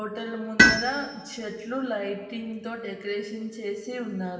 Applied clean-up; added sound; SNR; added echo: none; Tools; -5 dB; reverberation time 1.4 s.